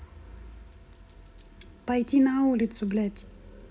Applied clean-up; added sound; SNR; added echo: none; Wind chime; 18 dB; reverberation time 0.3 s.